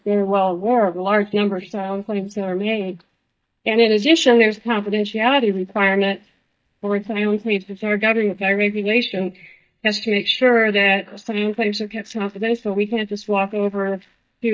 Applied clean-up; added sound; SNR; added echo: neural mask model DeepFilterNet 3.